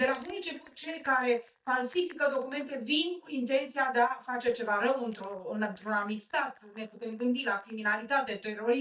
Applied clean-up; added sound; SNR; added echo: neural mask model DeepFilterNet 3.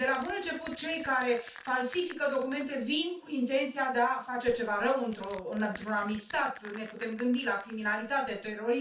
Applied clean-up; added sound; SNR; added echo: none; Crushing; 18 dB; reverberation time 0.3 s.